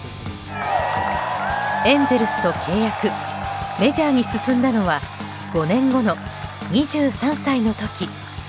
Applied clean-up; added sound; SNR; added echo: none; none; none; none.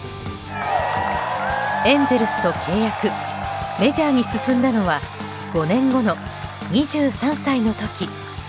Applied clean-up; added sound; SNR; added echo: none; Wind instrument, woodwind instrument; 18 dB; none.